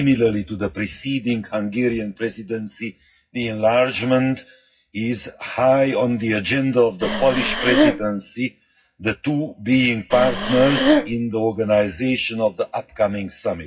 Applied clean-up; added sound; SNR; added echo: classical method WPE with log-MMSE.